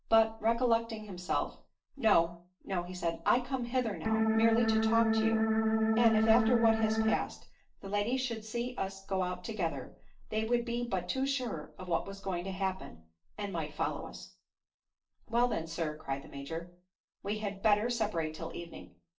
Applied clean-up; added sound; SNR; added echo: neural separator model SepFormer DNS4.